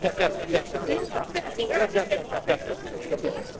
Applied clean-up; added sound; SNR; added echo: neural separator model SepFormer DNS4.